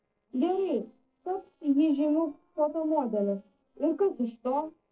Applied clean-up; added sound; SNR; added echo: neural separator model SepFormer DNS4.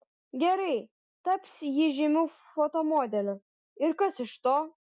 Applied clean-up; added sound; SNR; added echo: none; none; none; none.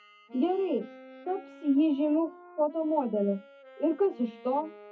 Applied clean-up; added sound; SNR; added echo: classical method WPE with log-MMSE.